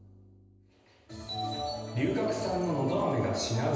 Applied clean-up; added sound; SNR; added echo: none; none; none; reverberation time 1.1 s.